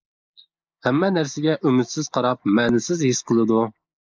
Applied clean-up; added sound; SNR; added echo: neural mask model Resemble Enhance denoiser.